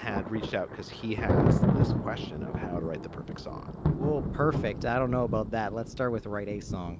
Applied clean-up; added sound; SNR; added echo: none; Thunder; -2 dB; none.